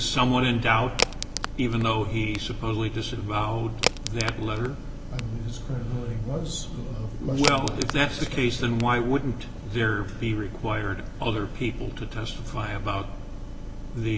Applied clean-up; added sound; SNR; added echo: none; Crack; 6 dB; none.